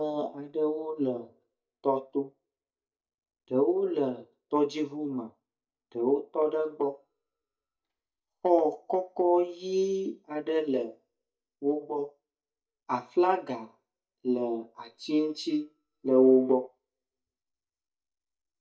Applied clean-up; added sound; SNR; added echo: neural mask model DeepFilterNet 3.